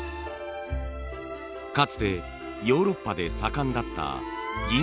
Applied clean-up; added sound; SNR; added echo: none; Bowed string instrument; 19 dB; none.